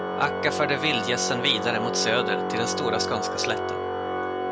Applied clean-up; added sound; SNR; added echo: none; Organ; 0 dB; none.